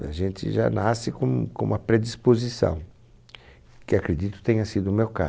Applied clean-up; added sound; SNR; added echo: none; none; none; none.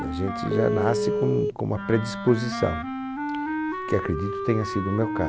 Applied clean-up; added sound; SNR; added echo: none; Telephone + Wind instrument, woodwind instrument; 2 dB; none.